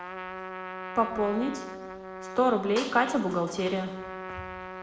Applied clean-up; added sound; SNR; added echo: none; Trumpet; 10 dB; reverberation time 0.9 s.